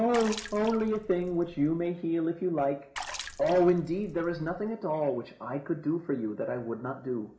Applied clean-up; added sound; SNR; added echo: none; Water / Splash, splatter; 14 dB; reverberation time 0.4 s.